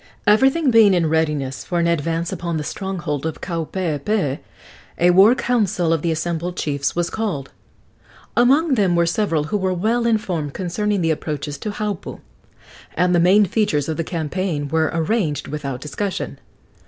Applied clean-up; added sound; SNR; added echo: none; none; none; none.